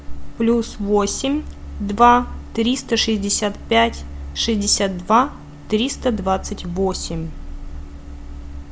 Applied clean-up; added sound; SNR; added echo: none; none; none; none.